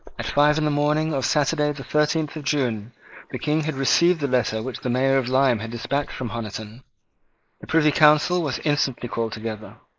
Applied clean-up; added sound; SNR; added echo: neural mask model Resemble Enhance denoiser.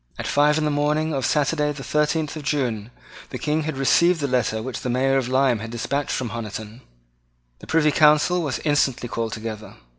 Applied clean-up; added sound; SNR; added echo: none; none; none; none.